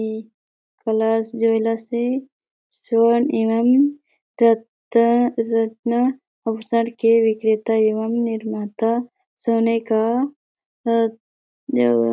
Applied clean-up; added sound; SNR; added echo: none; none; none; none.